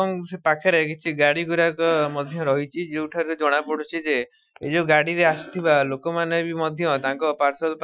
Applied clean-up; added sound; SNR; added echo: classical method Wiener filter.